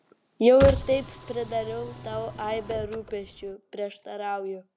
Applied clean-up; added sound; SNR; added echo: none; Car; 8 dB; none.